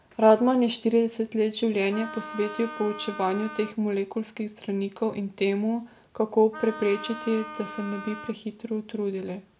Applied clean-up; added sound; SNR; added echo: none; Wind instrument, woodwind instrument; 13 dB; none.